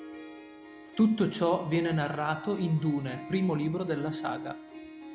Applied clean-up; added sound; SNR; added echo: none; Harp; 13 dB; none.